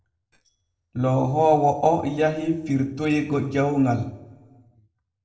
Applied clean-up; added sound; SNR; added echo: neural separator model SepFormer DNS4.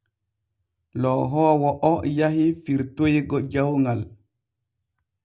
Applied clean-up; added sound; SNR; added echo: none; none; none; none.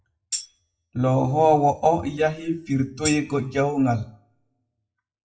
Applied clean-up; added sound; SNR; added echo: classical method WPE with log-MMSE.